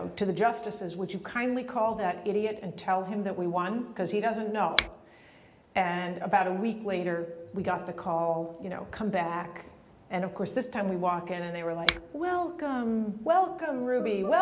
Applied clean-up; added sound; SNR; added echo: none; Finger snapping; 6 dB; none.